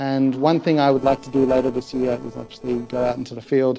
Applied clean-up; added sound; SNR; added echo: neural separator model SepFormer DNS4.